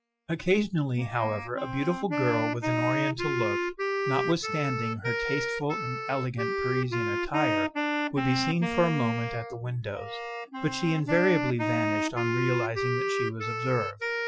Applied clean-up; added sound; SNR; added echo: classical method Wiener filter.